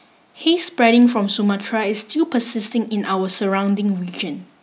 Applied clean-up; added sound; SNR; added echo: none; none; none; none.